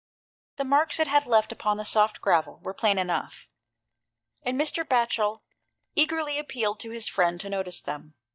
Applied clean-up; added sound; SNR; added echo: neural mask model DeepFilterNet 3.